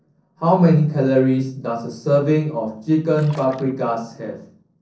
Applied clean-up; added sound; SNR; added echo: neural separator model SepFormer DNS4.